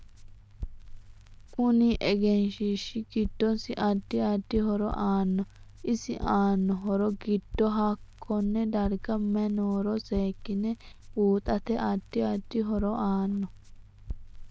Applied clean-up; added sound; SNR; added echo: none; Crackle; 13 dB; none.